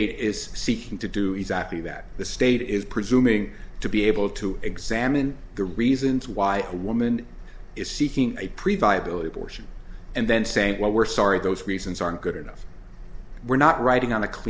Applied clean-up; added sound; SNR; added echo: none; none; none; none.